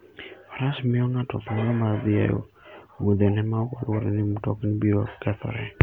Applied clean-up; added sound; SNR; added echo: none; none; none; none.